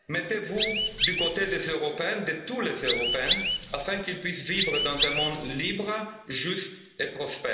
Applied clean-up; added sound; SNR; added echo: none; Chirp, tweet; -1 dB; reverberation time 0.9 s.